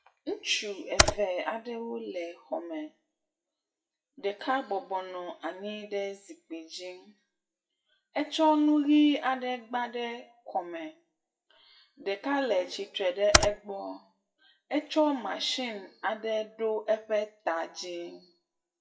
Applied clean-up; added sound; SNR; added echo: classical method WPE with log-MMSE.